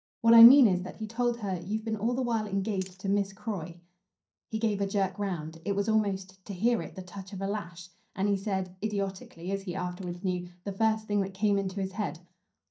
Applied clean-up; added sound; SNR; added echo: neural mask model DeepFilterNet 3.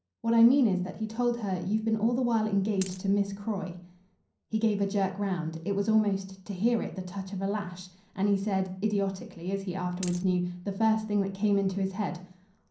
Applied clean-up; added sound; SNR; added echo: none; Coin (dropping); 13 dB; reverberation time 0.6 s.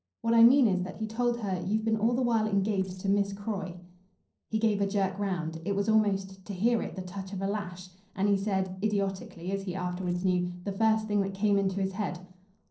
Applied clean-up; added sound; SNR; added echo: neural separator model SepFormer DNS4.